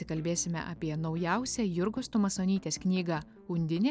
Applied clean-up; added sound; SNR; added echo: none; none; none; none.